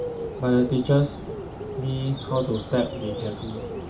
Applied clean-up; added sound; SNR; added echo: none; Bird; 7 dB; reverberation time 0.3 s.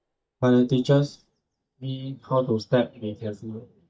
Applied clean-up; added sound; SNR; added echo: neural mask model DeepFilterNet 3.